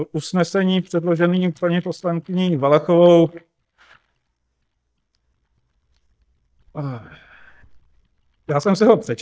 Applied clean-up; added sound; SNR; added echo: neural mask model DeepFilterNet 3.